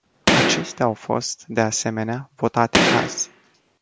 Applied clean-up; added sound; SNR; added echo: none; Gunshot, gunfire; -2 dB; none.